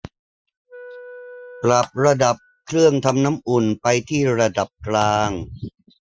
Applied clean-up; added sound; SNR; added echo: classical method Wiener filter.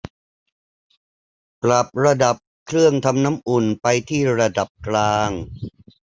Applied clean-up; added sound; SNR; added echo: none; none; none; none.